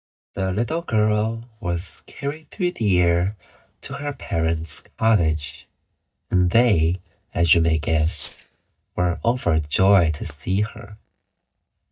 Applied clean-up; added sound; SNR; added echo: neural mask model DeepFilterNet 3.